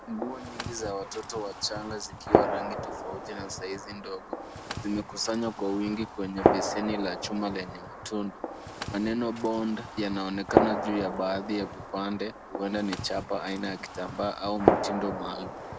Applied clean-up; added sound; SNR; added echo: none; Gunshot, gunfire; -1 dB; none.